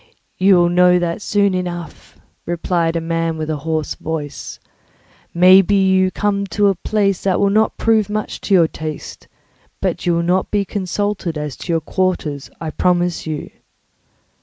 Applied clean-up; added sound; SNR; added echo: none; none; none; none.